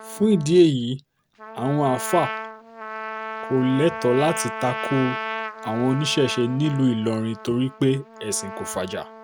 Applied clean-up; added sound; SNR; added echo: none; Trumpet; 10 dB; none.